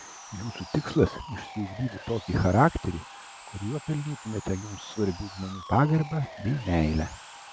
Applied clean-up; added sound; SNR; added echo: none; Sawing; 16 dB; none.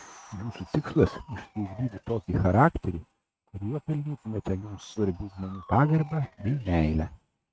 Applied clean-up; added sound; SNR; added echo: neural mask model RNNoise.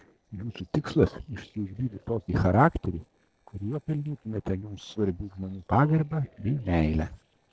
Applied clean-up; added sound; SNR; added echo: neural separator model SepFormer DNS4.